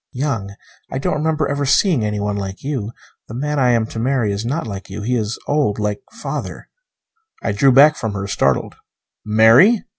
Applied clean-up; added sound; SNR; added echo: none; none; none; none.